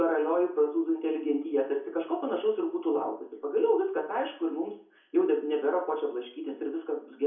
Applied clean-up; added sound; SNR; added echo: none; none; none; reverberation time 0.6 s.